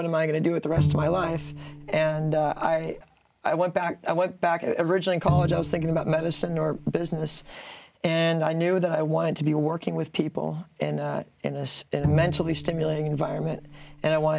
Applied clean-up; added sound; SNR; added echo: none; Bowed string instrument; 5 dB; none.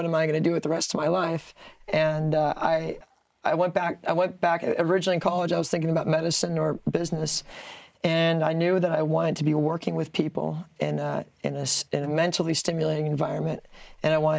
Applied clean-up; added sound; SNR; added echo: neural mask model Resemble Enhance denoiser.